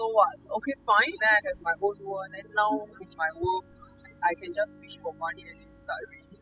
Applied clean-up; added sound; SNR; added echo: classical method spectral subtraction.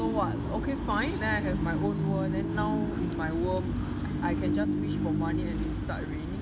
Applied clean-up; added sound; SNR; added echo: none; none; none; none.